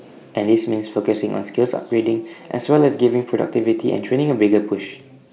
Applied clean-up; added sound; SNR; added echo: none; none; none; none.